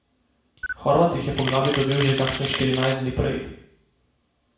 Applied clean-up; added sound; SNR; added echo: none; Camera; 7 dB; reverberation time 0.6 s.